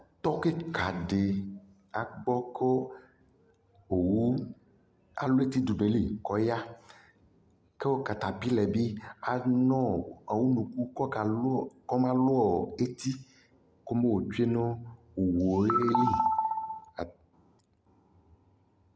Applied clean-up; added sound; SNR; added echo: none; none; none; none.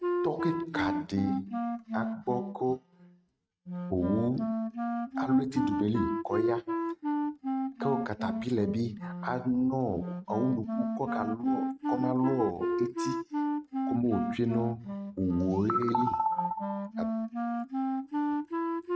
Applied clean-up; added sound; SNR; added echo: neural mask model RNNoise.